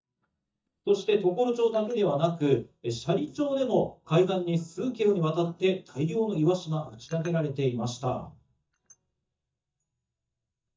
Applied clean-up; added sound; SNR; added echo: neural mask model DeepFilterNet 3.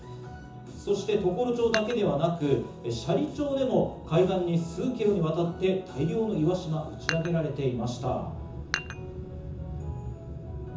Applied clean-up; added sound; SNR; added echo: none; Dishes, pots, and pans; 11 dB; reverberation time 0.6 s.